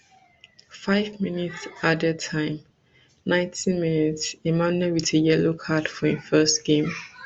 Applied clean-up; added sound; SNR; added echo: none; none; none; none.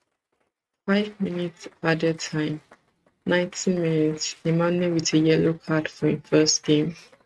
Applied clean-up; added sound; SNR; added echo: neural mask model RNNoise.